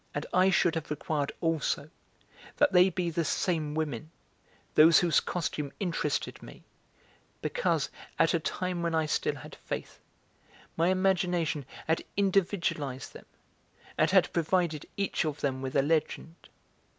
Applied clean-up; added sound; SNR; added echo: none; none; none; none.